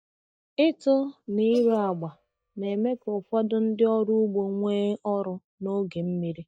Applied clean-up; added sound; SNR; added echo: neural mask model DeepFilterNet 3.